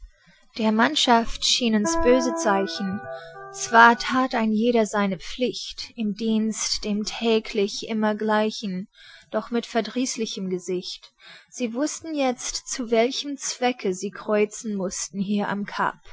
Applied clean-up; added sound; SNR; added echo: classical method Wiener filter.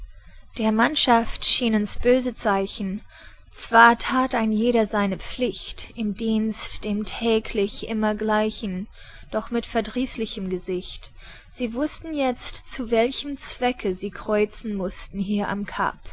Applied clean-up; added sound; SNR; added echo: none; none; none; none.